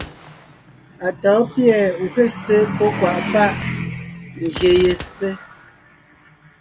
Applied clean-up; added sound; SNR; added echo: none; Gunshot, gunfire; 19 dB; none.